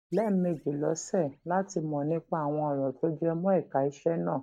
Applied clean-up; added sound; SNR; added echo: neural mask model DeepFilterNet 3.